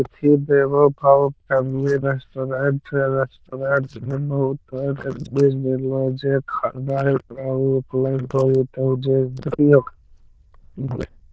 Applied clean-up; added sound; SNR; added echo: neural diffusion model UNIVERSE++.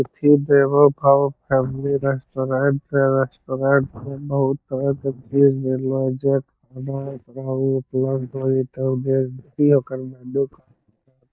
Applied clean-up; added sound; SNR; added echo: neural mask model DeepFilterNet 3.